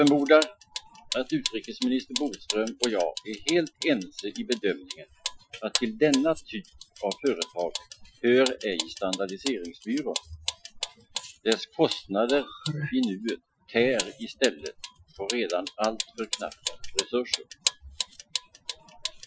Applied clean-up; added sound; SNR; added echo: classical method Wiener filter.